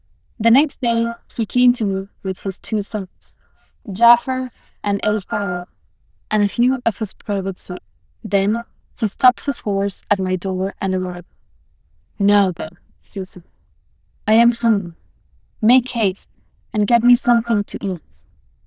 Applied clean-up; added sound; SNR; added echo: neural diffusion model UNIVERSE++.